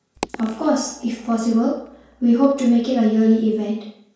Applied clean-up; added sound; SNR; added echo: none; Coin (dropping); 20 dB; reverberation time 0.5 s.